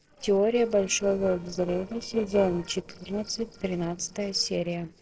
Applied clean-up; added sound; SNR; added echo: neural separator model SepFormer DNS4.